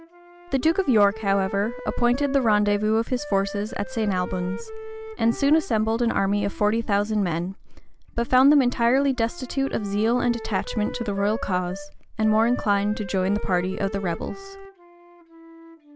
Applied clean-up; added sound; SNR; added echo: none; Wind instrument, woodwind instrument; 15 dB; none.